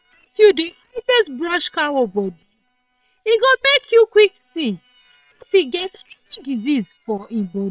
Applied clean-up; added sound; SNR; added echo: neural separator model SepFormer WHAM!.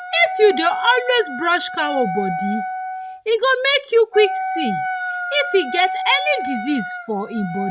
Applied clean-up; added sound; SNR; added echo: none; Wind instrument, woodwind instrument; 6 dB; none.